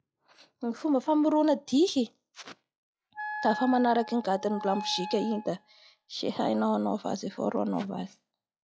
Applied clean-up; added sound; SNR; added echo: classical method log-MMSE.